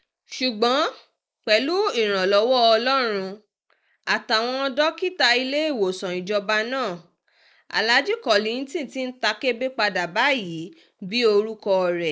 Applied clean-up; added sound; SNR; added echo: neural mask model Resemble Enhance denoiser.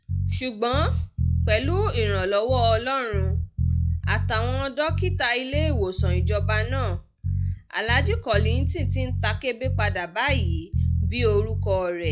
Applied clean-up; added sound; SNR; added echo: classical method log-MMSE.